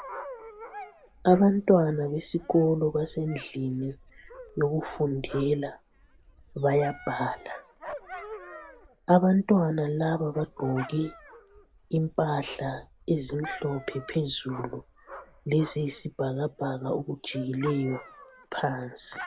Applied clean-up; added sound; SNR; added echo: none; Dog; 17 dB; none.